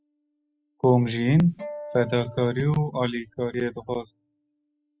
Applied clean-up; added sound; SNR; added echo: classical method spectral subtraction.